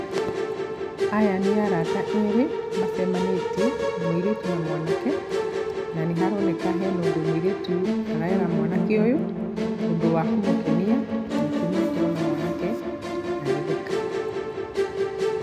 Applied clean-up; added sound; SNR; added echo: none; Musical instrument; -2 dB; none.